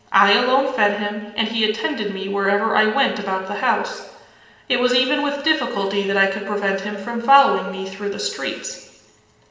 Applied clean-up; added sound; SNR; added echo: none; none; none; reverberation time 1.1 s.